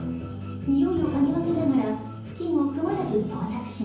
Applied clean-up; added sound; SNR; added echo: none; Bowed string instrument; 18 dB; reverberation time 0.7 s.